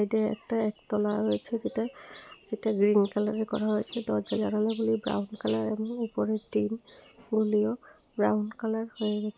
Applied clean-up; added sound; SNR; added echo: none; none; none; none.